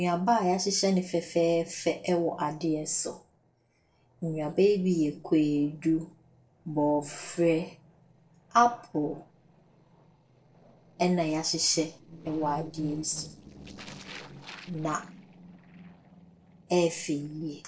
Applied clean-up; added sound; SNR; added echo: neural separator model SepFormer DNS4.